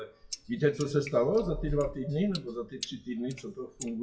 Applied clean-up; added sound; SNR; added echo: classical method WPE with log-MMSE.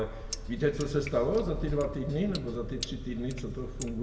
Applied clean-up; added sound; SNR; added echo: none; Sink (filling or washing); 7 dB; reverberation time 1.5 s.